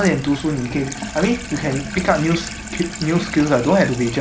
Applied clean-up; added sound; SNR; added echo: none; Sink (filling or washing) / Water tap, faucet; 12 dB; none.